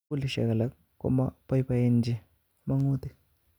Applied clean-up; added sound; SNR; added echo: none; none; none; none.